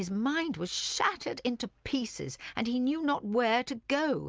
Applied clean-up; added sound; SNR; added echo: none; none; none; none.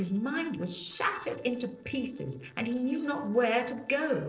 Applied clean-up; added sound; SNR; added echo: neural separator model SepFormer DNS4.